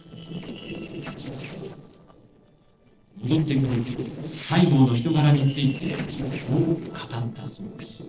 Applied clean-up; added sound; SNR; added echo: neural separator model SepFormer DNS4.